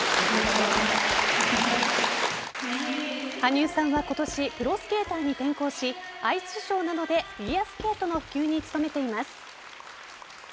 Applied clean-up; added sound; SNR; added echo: none; Writing; 18 dB; none.